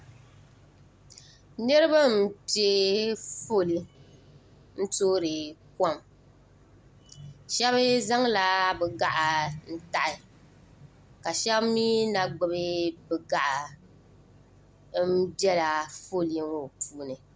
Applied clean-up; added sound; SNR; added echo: none; none; none; none.